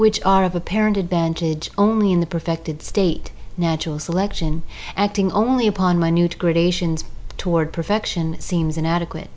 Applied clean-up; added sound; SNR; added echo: none; none; none; none.